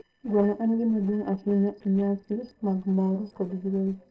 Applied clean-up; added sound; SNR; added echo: neural separator model SepFormer DNS4.